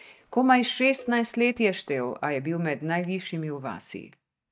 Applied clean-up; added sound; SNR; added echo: neural mask model DeepFilterNet 3.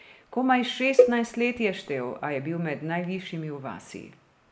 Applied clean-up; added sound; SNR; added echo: none; Cowbell; -2 dB; none.